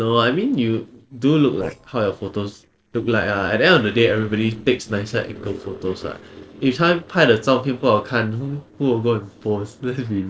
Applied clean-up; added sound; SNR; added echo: neural separator model SepFormer DNS4.